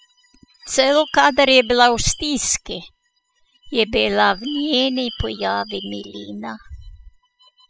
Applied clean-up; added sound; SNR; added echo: classical method spectral subtraction.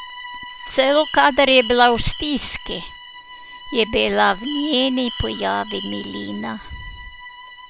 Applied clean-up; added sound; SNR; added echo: none; Bowed string instrument + Bird; 14 dB; none.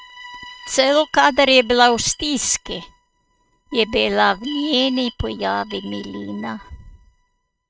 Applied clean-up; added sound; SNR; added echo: neural mask model RNNoise.